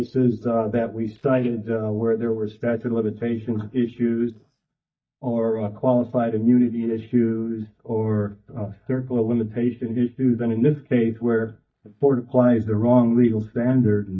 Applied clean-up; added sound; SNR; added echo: neural mask model DeepFilterNet 3.